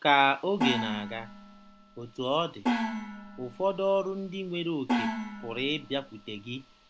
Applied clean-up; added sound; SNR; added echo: none; Gong; 4 dB; none.